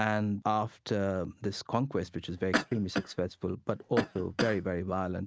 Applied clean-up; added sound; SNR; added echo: neural mask model RNNoise.